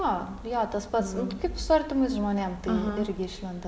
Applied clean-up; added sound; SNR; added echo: none; none; none; none.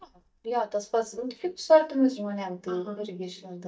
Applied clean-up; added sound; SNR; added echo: neural mask model DeepFilterNet 3.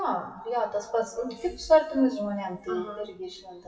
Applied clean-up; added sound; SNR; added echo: classical method WPE with log-MMSE.